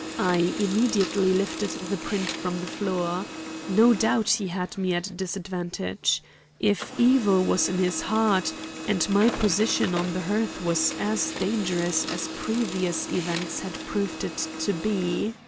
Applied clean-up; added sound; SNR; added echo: none; Printer; 9 dB; none.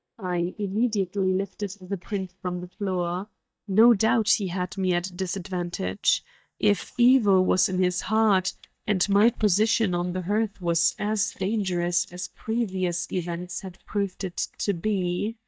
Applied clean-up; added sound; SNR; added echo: neural mask model DeepFilterNet 3.